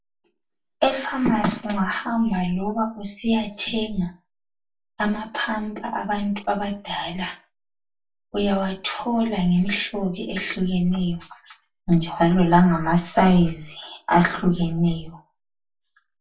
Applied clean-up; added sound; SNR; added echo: none; none; none; reverberation time 0.3 s.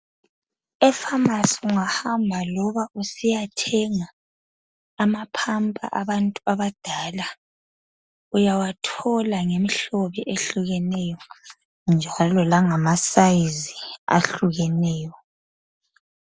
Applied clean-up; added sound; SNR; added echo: none; none; none; none.